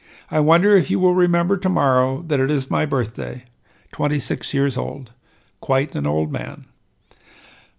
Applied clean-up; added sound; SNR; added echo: none; none; none; none.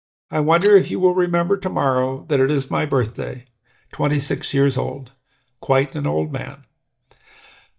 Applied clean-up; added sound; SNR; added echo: neural mask model DeepFilterNet 3.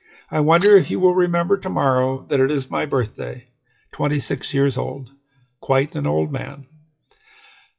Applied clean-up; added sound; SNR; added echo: classical method WPE with log-MMSE.